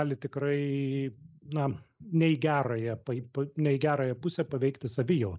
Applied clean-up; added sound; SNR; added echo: neural mask model Resemble Enhance denoiser.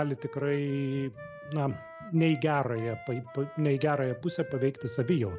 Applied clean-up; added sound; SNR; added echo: none; Wind instrument, woodwind instrument; 16 dB; none.